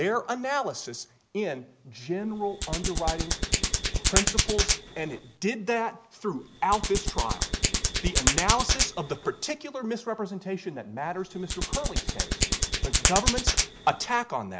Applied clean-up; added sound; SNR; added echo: none; Hands; -3 dB; none.